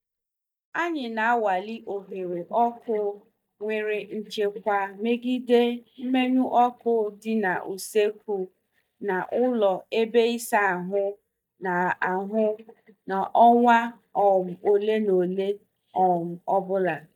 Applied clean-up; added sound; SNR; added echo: neural mask model DeepFilterNet 3.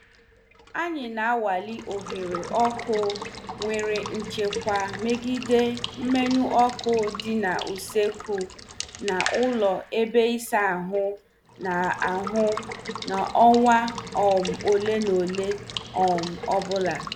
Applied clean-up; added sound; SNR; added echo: none; Water tap, faucet / Water / Liquid; 12 dB; none.